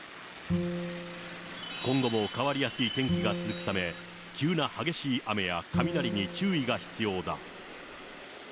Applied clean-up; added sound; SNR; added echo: none; Chime + Bowed string instrument; 4 dB; none.